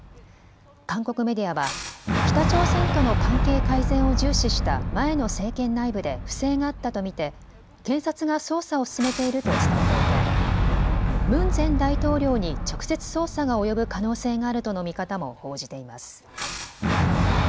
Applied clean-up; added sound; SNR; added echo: none; Boom; -2 dB; none.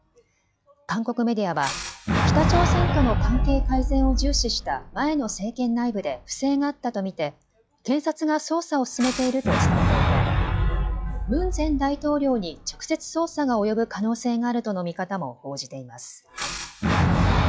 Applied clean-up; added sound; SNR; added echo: classical method log-MMSE.